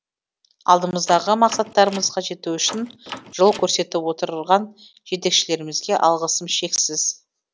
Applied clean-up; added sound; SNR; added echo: none; Door; 17 dB; none.